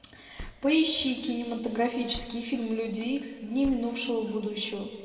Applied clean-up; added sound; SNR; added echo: none; Car; 19 dB; reverberation time 2.0 s.